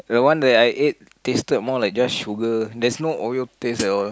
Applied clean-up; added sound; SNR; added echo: none; Hi-hat; 10 dB; none.